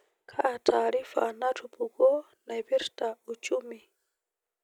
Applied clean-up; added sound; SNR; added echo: none; none; none; none.